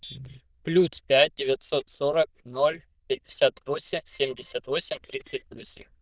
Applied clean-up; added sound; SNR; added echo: neural diffusion model UNIVERSE++.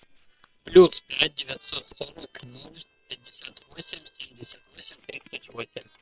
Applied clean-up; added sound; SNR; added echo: neural separator model SepFormer WHAM!.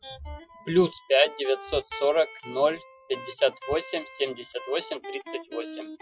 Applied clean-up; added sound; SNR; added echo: classical method Wiener filter.